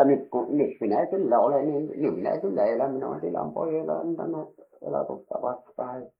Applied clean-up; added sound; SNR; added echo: neural mask model Resemble Enhance denoiser.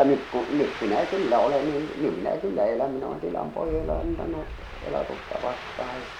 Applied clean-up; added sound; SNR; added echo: none; Ocean + Boom; 12 dB; none.